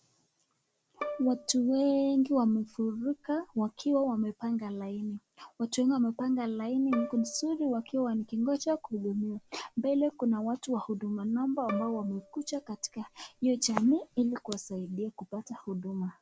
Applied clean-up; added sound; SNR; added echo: none; Bowed string instrument; 16 dB; none.